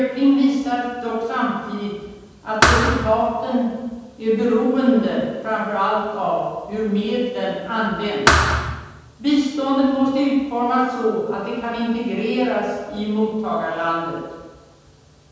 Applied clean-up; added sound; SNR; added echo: none; Thump, thud; -1 dB; reverberation time 1.2 s.